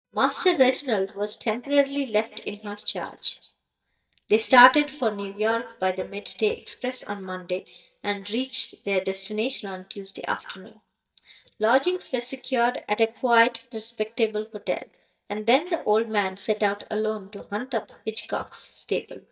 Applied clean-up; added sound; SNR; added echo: neural mask model DeepFilterNet 3.